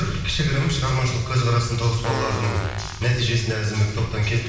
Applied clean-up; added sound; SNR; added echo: none; Fart; 13 dB; reverberation time 0.9 s.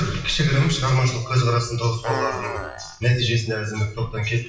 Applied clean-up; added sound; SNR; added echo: classical method WPE with log-MMSE.